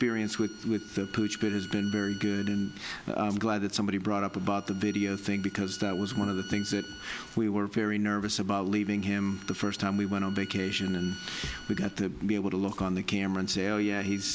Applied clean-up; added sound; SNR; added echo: none; Bowed string instrument; 19 dB; none.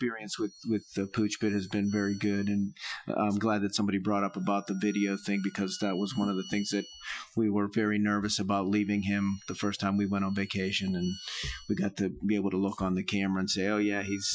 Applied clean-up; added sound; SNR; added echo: classical method Wiener filter.